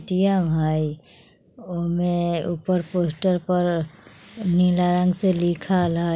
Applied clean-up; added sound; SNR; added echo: none; none; none; none.